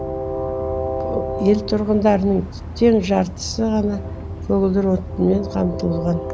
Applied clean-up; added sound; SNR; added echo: none; Train; 7 dB; none.